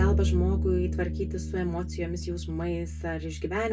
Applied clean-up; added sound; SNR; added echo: none; Bowed string instrument; -2 dB; reverberation time 0.2 s.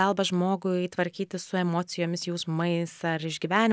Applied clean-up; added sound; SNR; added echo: none; none; none; none.